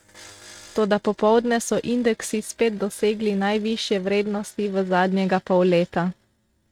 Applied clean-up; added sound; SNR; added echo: neural mask model RNNoise.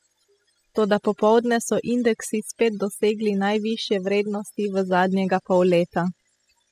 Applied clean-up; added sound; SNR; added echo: classical method spectral subtraction.